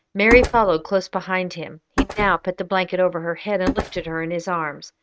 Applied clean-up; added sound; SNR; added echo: neural mask model RNNoise.